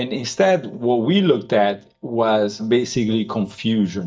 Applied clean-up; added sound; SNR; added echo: neural mask model DeepFilterNet 3.